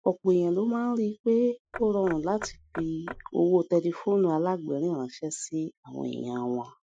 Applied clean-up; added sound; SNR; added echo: classical method Wiener filter.